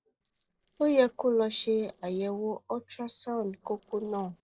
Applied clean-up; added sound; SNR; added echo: neural separator model SepFormer DNS4.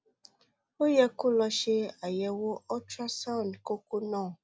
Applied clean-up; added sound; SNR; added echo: none; none; none; none.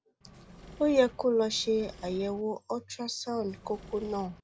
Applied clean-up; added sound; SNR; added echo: none; Engine / Mechanisms; 19 dB; none.